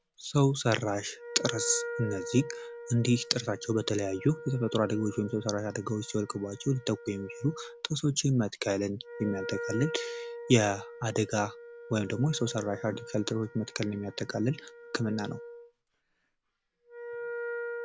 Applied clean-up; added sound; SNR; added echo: none; Wind instrument, woodwind instrument; 11 dB; none.